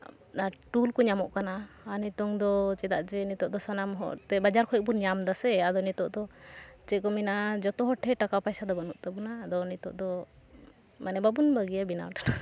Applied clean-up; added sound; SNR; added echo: none; none; none; none.